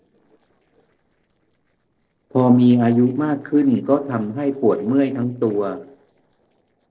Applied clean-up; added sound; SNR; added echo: neural separator model SepFormer DNS4.